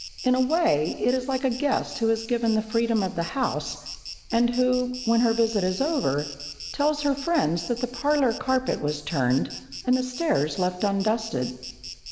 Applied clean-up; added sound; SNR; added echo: none; Insect; 14 dB; reverberation time 1.3 s.